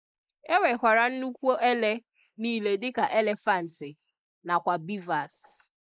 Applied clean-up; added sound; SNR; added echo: neural mask model Resemble Enhance denoiser.